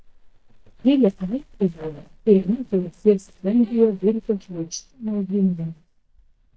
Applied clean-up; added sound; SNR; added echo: neural mask model DeepFilterNet 3.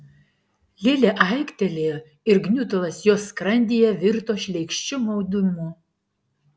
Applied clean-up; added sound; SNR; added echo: none; none; none; none.